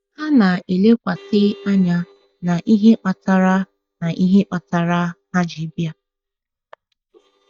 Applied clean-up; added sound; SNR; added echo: neural mask model DeepFilterNet 3.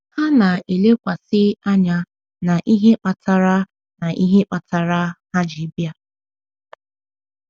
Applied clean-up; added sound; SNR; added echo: none; none; none; none.